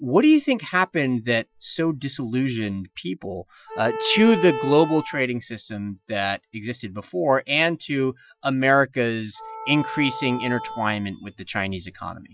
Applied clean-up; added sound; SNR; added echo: classical method Wiener filter.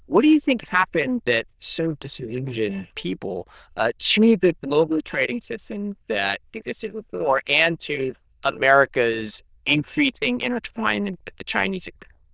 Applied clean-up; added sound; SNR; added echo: neural diffusion model UNIVERSE++.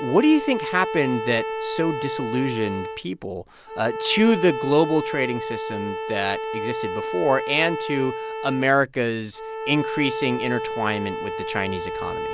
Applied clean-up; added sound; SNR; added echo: none; Bowed string instrument; 6 dB; none.